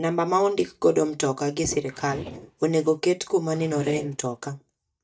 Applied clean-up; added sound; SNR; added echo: neural mask model DeepFilterNet 3.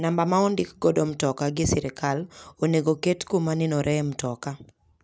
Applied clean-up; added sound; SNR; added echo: none; none; none; none.